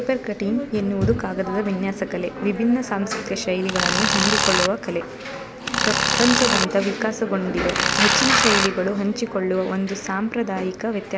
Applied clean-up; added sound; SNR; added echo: none; Tools; -2 dB; none.